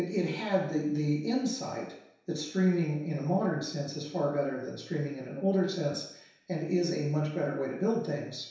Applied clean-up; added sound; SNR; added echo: none; none; none; reverberation time 0.7 s.